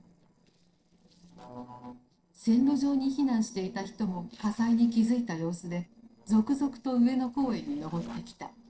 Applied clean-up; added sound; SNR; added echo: neural separator model SepFormer DNS4.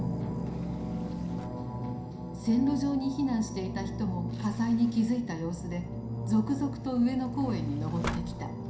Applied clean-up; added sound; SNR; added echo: none; Sliding door; 18 dB; reverberation time 0.5 s.